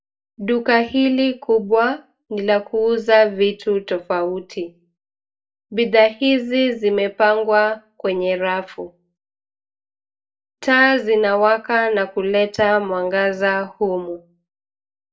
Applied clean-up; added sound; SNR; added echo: none; none; none; reverberation time 0.2 s.